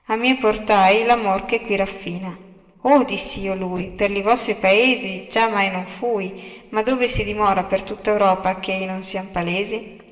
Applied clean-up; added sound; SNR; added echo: neural separator model SepFormer DNS4.